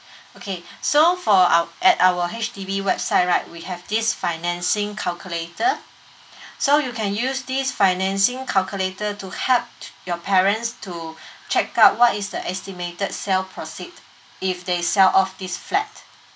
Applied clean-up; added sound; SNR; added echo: none; none; none; none.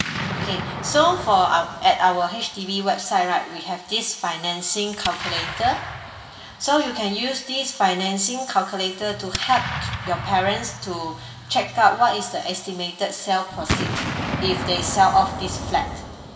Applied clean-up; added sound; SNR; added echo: none; Explosion; 9 dB; reverberation time 2.9 s.